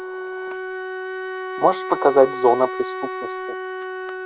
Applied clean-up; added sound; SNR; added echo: none; Wind instrument, woodwind instrument; 6 dB; none.